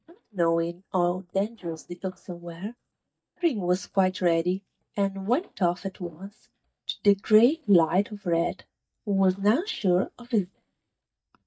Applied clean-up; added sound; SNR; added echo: neural mask model DeepFilterNet 3.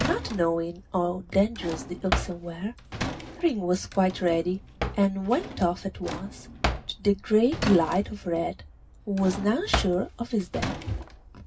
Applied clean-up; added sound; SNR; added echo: none; Drawer open or close; 7 dB; reverberation time 0.4 s.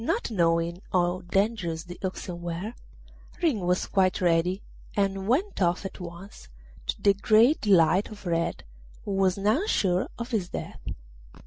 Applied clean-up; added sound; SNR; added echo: none; none; none; none.